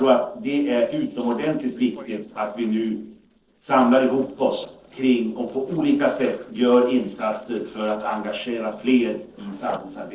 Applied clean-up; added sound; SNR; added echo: neural separator model SepFormer DNS4.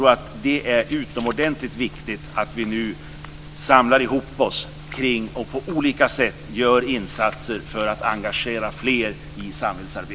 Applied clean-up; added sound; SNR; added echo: none; none; none; none.